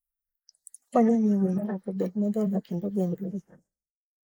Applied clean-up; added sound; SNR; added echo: neural mask model Resemble Enhance denoiser.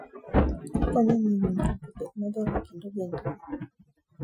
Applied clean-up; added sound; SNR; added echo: classical method Wiener filter.